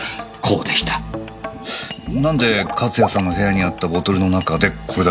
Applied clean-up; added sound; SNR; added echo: none; Water / Liquid; 11 dB; none.